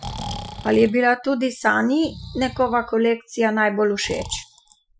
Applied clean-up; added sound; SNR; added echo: classical method Wiener filter.